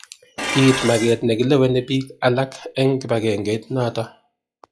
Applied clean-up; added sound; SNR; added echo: classical method log-MMSE.